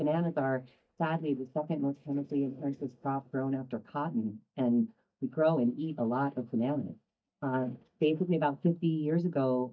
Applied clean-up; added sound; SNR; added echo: neural mask model DeepFilterNet 3.